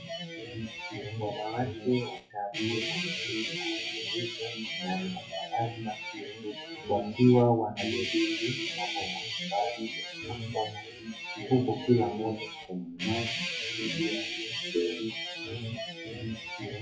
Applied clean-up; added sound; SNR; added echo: classical method WPE with log-MMSE.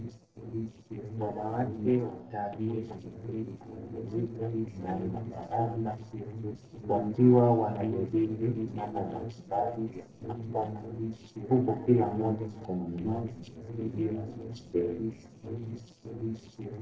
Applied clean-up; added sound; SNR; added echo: neural separator model SepFormer DNS4.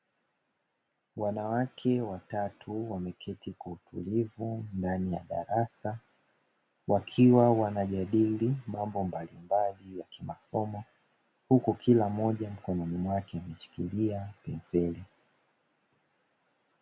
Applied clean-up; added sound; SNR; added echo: none; none; none; none.